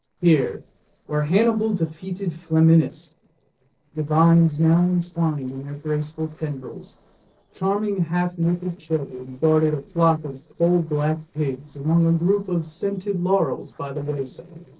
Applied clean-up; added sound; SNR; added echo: neural separator model SepFormer DNS4.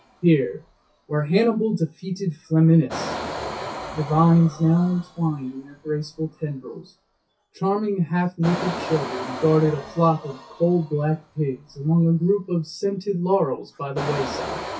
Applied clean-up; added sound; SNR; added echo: classical method WPE with log-MMSE.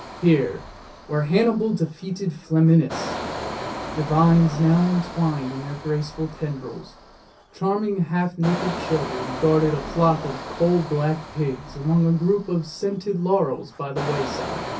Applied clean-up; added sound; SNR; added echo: none; Engine; 11 dB; reverberation time 0.3 s.